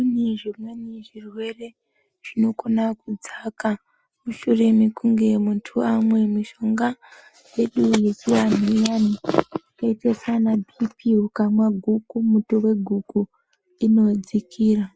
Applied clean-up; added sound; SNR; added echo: none; none; none; none.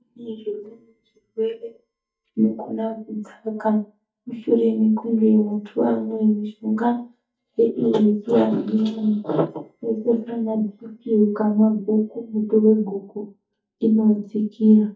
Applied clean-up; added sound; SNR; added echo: neural mask model DeepFilterNet 3.